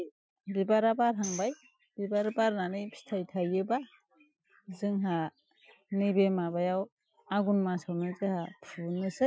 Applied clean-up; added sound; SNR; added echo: classical method Wiener filter.